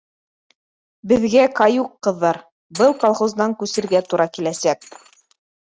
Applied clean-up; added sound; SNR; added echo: neural mask model RNNoise.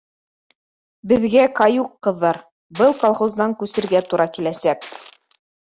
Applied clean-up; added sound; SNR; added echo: none; Shatter; 9 dB; none.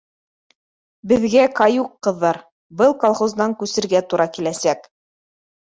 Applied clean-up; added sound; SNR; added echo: none; none; none; none.